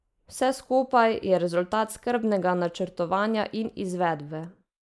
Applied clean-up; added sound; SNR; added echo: neural mask model Resemble Enhance denoiser.